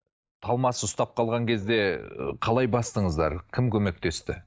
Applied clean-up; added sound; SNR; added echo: neural mask model DeepFilterNet 3.